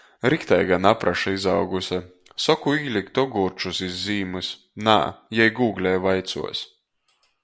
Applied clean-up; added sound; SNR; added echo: none; none; none; none.